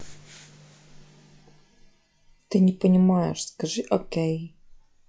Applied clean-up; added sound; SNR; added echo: classical method log-MMSE.